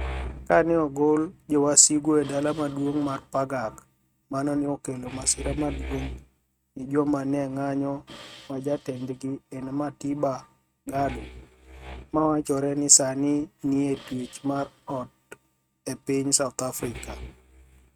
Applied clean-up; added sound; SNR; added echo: neural mask model RNNoise.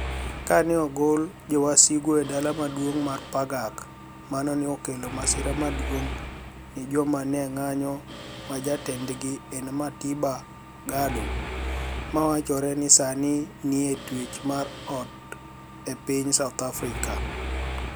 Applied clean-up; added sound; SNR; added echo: none; Mechanisms; 9 dB; none.